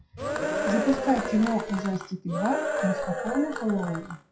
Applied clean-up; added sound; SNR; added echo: classical method WPE with log-MMSE.